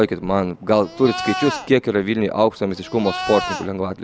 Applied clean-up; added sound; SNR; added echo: none; Livestock, farm animals, working animals; 8 dB; none.